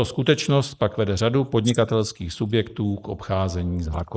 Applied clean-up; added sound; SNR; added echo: neural mask model Resemble Enhance denoiser.